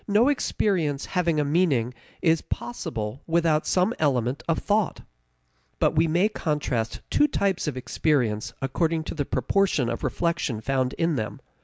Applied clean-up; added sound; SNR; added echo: none; none; none; none.